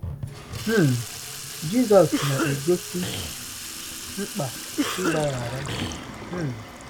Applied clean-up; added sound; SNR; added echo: none; Sink (filling or washing) / Water tap, faucet + Cough; 5 dB; none.